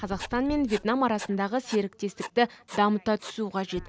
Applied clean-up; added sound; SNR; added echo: none; Writing + Knock; 16 dB; none.